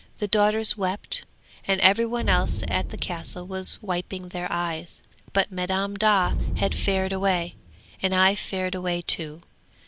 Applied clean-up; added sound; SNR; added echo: none; Explosion; 7 dB; none.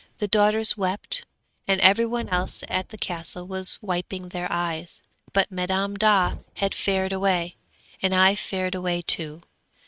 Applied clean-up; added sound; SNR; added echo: neural mask model RNNoise.